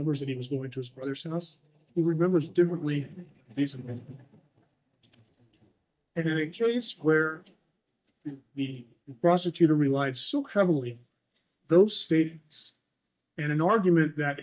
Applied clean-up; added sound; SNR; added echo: neural mask model DeepFilterNet 3.